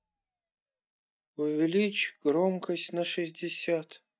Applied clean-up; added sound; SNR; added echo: neural mask model DeepFilterNet 3.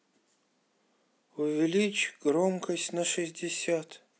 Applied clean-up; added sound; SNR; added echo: none; none; none; none.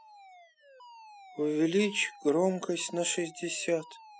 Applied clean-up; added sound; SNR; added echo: classical method spectral subtraction.